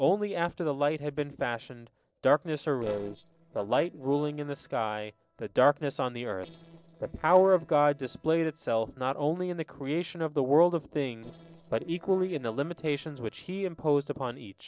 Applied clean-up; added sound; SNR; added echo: neural separator model SepFormer DNS4.